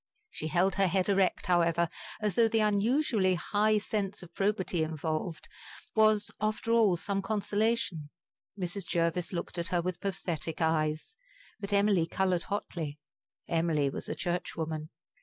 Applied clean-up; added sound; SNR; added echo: none; none; none; none.